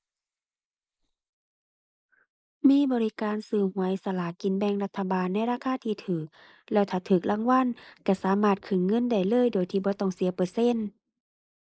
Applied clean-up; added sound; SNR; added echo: neural mask model Resemble Enhance denoiser.